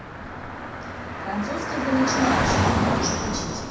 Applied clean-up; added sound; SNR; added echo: none; Traffic noise, roadway noise / Car; -4 dB; reverberation time 0.7 s.